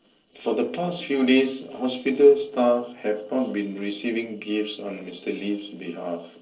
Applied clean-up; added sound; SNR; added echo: neural separator model SepFormer DNS4.